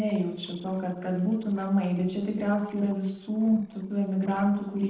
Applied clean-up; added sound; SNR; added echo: neural separator model SepFormer DNS4.